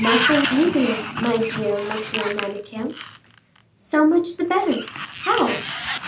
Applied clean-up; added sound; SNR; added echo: none; Sliding door; 6 dB; none.